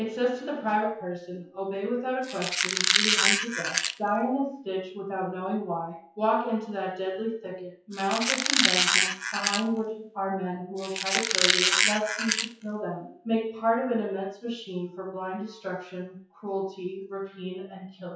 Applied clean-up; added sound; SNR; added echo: classical method WPE with log-MMSE.